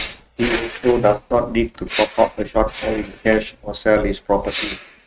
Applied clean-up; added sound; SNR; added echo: neural mask model RNNoise.